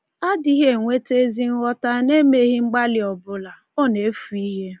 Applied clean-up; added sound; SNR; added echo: none; none; none; none.